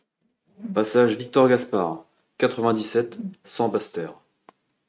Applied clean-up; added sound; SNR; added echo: neural mask model RNNoise.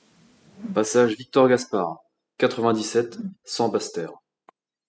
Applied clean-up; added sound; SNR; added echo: classical method spectral subtraction.